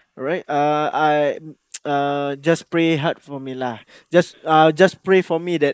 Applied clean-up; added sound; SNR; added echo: neural mask model Resemble Enhance denoiser.